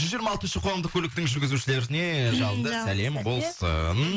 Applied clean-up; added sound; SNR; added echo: neural mask model Resemble Enhance denoiser.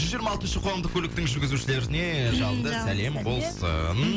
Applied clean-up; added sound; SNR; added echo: none; Musical instrument; 11 dB; none.